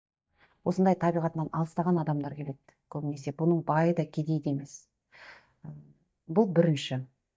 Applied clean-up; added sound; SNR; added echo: neural mask model DeepFilterNet 3.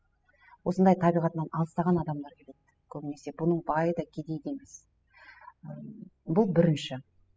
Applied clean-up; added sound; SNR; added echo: classical method spectral subtraction.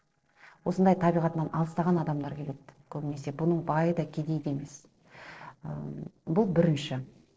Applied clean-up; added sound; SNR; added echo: neural separator model SepFormer DNS4.